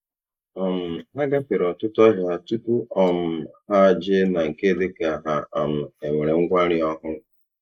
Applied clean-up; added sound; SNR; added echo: neural mask model Resemble Enhance denoiser.